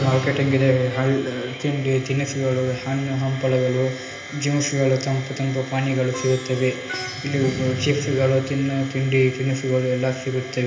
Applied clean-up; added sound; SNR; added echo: none; Plucked string instrument; 19 dB; reverberation time 0.8 s.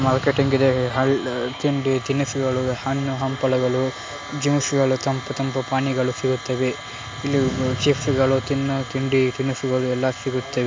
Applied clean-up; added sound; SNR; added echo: none; none; none; none.